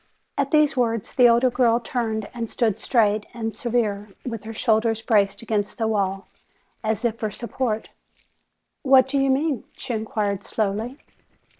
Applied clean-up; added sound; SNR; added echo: neural separator model SepFormer DNS4.